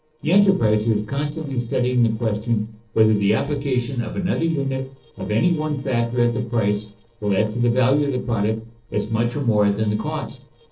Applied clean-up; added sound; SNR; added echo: neural separator model SepFormer DNS4.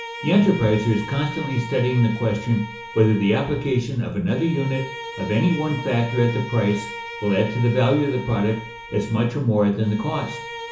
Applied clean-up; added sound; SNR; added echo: none; Bowed string instrument; 13 dB; reverberation time 0.8 s.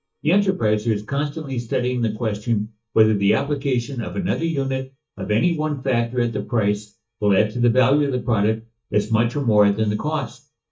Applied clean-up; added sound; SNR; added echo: neural mask model DeepFilterNet 3.